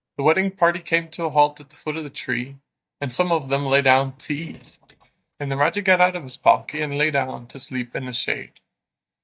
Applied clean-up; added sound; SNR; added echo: neural mask model DeepFilterNet 3.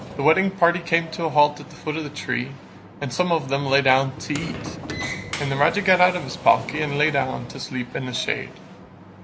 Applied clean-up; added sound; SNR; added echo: none; Sliding door; 14 dB; none.